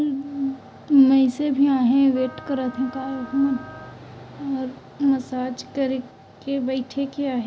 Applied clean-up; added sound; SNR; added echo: none; Wind instrument, woodwind instrument; 20 dB; none.